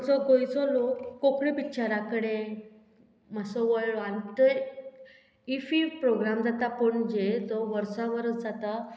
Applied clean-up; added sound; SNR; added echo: none; none; none; none.